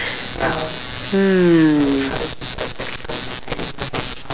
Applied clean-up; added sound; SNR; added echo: none; none; none; none.